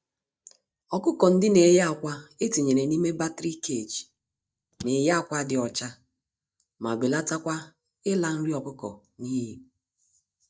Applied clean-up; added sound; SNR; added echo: neural mask model DeepFilterNet 3.